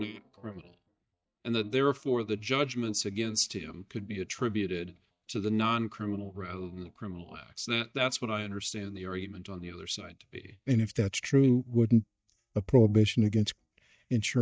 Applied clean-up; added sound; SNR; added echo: neural mask model DeepFilterNet 3.